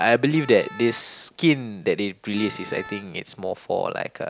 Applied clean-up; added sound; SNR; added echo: none; Wind instrument, woodwind instrument; 19 dB; none.